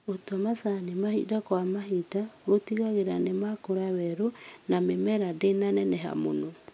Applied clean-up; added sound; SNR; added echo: none; none; none; none.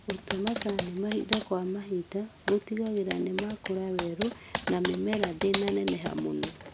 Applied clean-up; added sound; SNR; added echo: none; Computer keyboard; 0 dB; none.